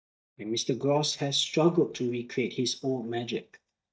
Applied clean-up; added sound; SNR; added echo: neural mask model DeepFilterNet 3.